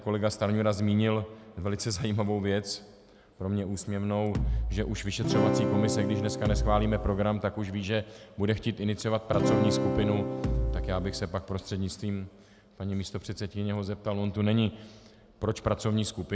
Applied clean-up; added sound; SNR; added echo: none; Acoustic guitar / Strum + Bass drum; 0 dB; none.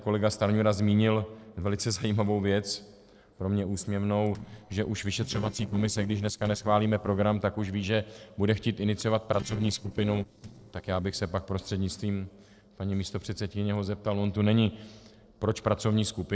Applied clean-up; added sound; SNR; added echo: neural separator model SepFormer DNS4.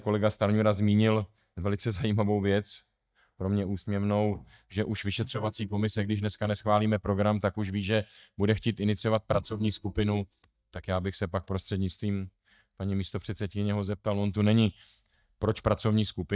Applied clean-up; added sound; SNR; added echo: neural mask model DeepFilterNet 3.